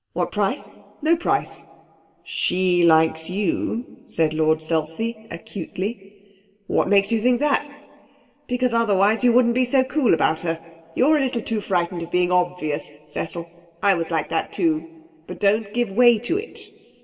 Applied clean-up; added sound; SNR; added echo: none; none; none; reverberation time 1.3 s.